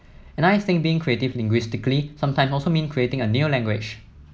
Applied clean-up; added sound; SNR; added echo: none; none; none; none.